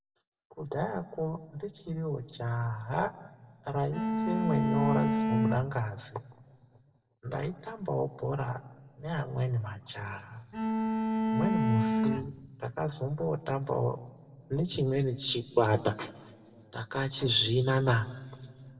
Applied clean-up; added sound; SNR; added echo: none; Bowed string instrument; -3 dB; reverberation time 1.2 s.